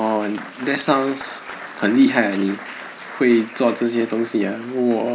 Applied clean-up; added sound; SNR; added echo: none; Applause; 16 dB; none.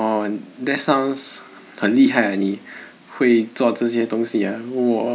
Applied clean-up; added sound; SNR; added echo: none; none; none; none.